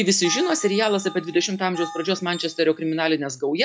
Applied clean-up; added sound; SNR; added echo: classical method log-MMSE.